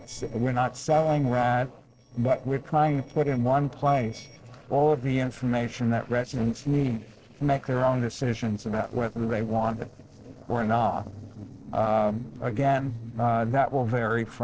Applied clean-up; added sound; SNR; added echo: neural separator model SepFormer DNS4.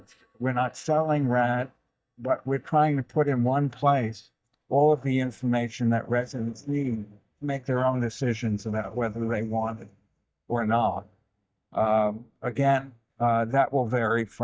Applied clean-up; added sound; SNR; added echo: neural mask model DeepFilterNet 3.